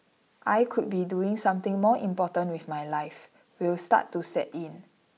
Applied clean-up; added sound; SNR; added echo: none; none; none; none.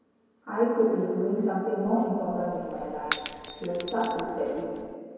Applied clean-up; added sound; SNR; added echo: none; Shatter / Crushing; 9 dB; reverberation time 2.2 s.